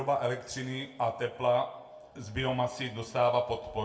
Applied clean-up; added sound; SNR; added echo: none; none; none; reverberation time 0.6 s.